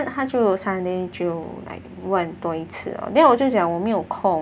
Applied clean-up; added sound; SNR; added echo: none; none; none; none.